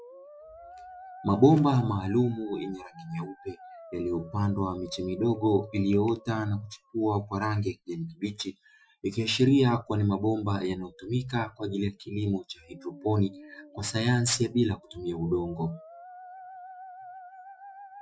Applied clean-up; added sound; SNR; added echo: classical method Wiener filter.